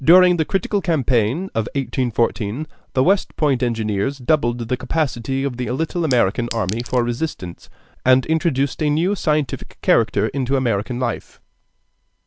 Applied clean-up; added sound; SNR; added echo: none; Chink, clink; 15 dB; none.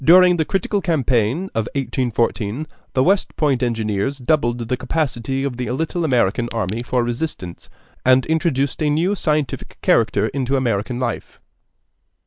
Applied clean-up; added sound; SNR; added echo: neural mask model Resemble Enhance denoiser.